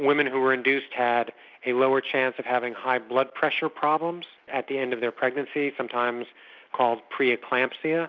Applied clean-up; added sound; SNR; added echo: none; none; none; none.